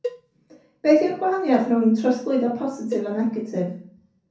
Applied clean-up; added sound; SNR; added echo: none; Cowbell; 15 dB; reverberation time 0.5 s.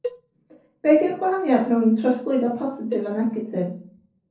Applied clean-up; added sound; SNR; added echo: neural separator model SepFormer DNS4.